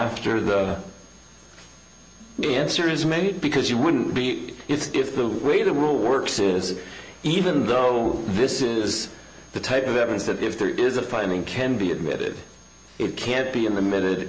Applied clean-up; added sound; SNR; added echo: none; Bowed string instrument; 17 dB; none.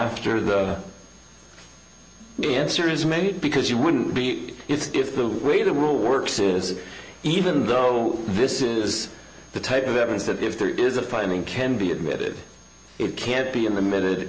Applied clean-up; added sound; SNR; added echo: none; none; none; none.